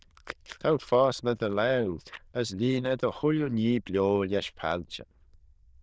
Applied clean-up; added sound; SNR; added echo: neural diffusion model UNIVERSE++.